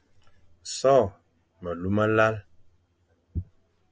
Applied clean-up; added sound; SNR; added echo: none; none; none; none.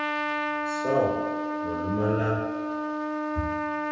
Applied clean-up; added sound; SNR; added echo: none; Trumpet; -1 dB; reverberation time 1.2 s.